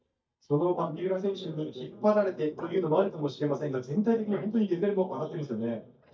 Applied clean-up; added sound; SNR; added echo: neural mask model DeepFilterNet 3.